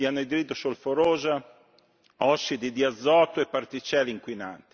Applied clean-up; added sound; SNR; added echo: none; none; none; none.